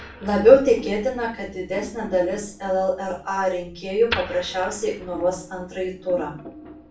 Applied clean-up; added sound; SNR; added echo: none; Wood; 15 dB; reverberation time 0.3 s.